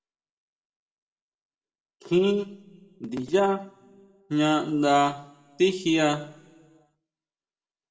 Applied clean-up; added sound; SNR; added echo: none; none; none; reverberation time 0.7 s.